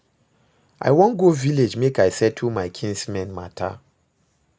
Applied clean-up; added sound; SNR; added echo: none; none; none; none.